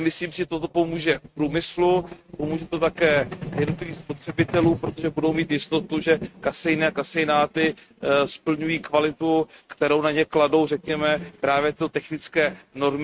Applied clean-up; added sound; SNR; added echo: neural mask model RNNoise.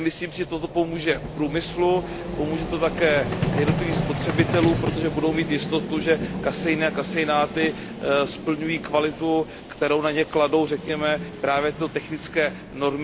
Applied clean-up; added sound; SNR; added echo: none; Vehicle; 6 dB; none.